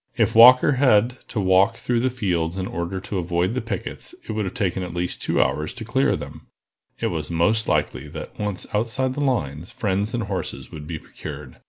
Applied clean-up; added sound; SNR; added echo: none; none; none; none.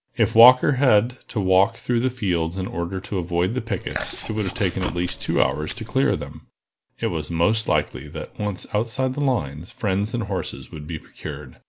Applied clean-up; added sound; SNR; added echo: none; Chewing, mastication; 11 dB; none.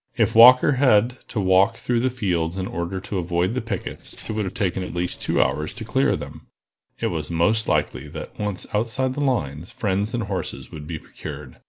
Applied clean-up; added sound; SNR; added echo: neural separator model SepFormer DNS4.